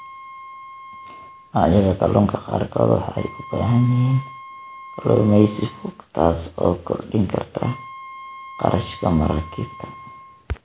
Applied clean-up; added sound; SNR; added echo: none; Wind instrument, woodwind instrument; 19 dB; none.